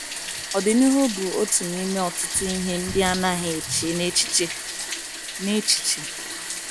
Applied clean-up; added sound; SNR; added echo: none; Bathtub (filling or washing); 7 dB; none.